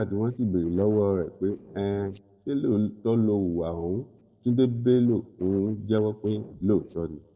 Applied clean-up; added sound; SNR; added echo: neural separator model SepFormer DNS4.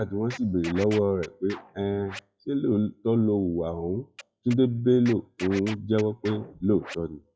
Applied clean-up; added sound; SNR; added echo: classical method WPE with log-MMSE.